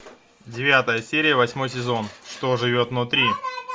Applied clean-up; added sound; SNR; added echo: none; none; none; none.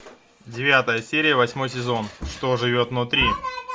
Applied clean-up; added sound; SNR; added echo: none; Wood; 18 dB; none.